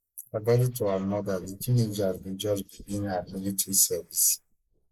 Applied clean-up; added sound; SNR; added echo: neural mask model Resemble Enhance denoiser.